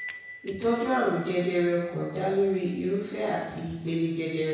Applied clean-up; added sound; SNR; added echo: none; Door / Bell; 8 dB; reverberation time 1.1 s.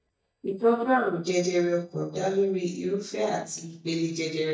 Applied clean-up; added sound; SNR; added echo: neural mask model DeepFilterNet 3.